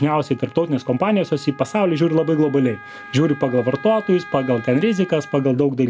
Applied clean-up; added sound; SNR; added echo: none; Wind instrument, woodwind instrument; 20 dB; none.